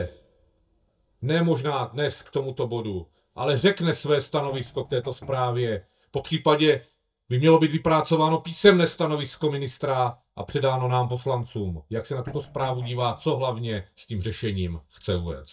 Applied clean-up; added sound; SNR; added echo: neural mask model DeepFilterNet 3.